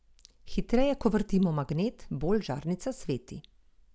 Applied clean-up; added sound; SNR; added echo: none; none; none; none.